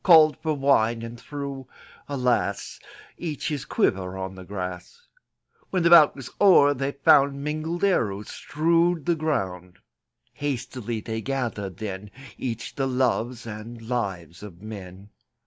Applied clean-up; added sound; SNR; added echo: none; none; none; none.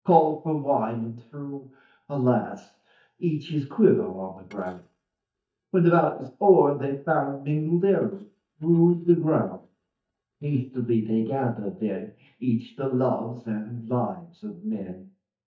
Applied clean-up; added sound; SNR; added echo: neural mask model DeepFilterNet 3.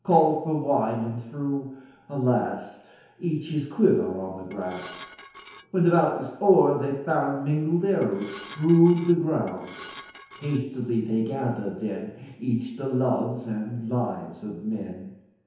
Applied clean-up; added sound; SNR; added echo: none; Dishes, pots, and pans / Glass; 18 dB; reverberation time 1.0 s.